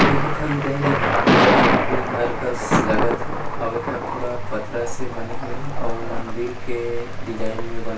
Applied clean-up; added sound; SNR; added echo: none; Thunder; 0 dB; reverberation time 0.2 s.